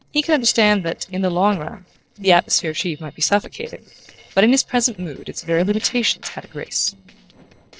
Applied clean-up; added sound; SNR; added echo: neural separator model SepFormer DNS4.